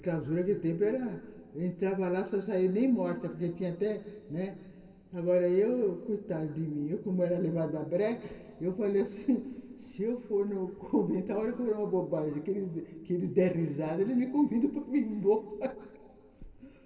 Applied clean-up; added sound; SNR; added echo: none; none; none; reverberation time 1.8 s.